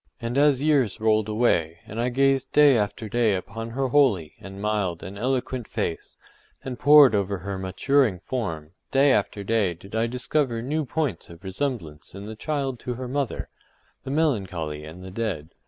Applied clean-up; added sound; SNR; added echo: none; none; none; none.